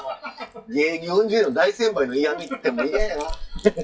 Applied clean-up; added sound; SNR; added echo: classical method WPE with log-MMSE.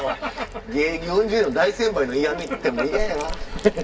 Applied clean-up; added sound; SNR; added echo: none; Chewing, mastication; 12 dB; reverberation time 1.7 s.